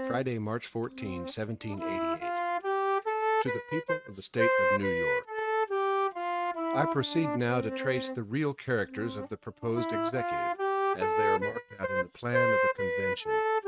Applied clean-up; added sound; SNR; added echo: neural mask model RNNoise.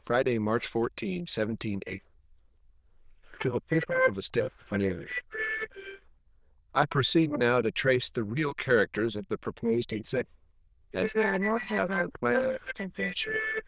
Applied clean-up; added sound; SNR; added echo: neural diffusion model UNIVERSE++.